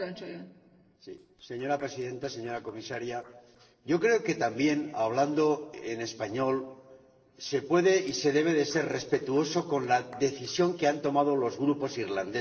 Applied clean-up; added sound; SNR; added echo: neural separator model SepFormer DNS4.